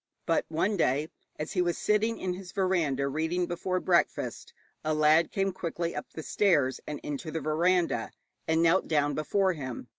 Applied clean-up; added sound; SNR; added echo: none; none; none; none.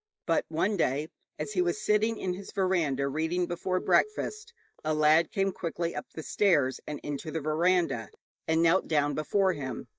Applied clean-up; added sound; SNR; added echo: neural mask model DeepFilterNet 3.